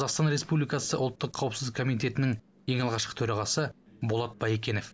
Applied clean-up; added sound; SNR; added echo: none; none; none; none.